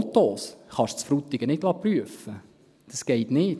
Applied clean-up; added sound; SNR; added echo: none; none; none; none.